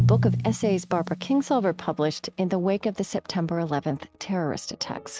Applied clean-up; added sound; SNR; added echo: neural mask model RNNoise.